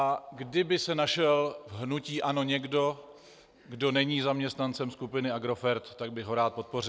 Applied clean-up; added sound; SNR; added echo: none; none; none; none.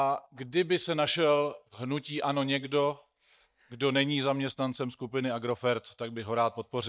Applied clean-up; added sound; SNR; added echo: neural mask model DeepFilterNet 3.